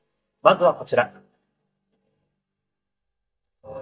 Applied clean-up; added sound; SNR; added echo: neural mask model DeepFilterNet 3.